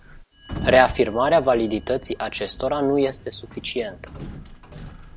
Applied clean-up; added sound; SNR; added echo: none; Sliding door; 14 dB; none.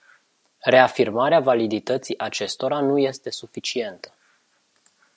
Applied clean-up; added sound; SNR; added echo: none; none; none; none.